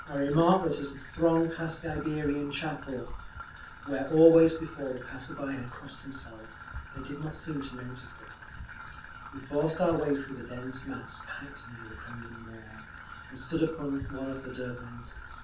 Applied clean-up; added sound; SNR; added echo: none; Trickle, dribble / Traffic noise, roadway noise; 14 dB; reverberation time 0.3 s.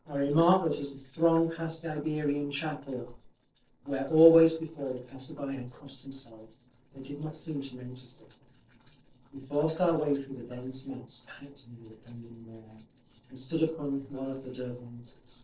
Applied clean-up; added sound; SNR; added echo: neural separator model SepFormer DNS4.